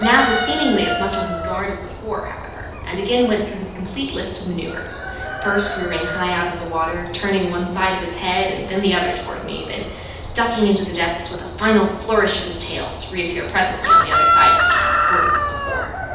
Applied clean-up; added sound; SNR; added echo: none; Chicken, rooster; 2 dB; reverberation time 0.8 s.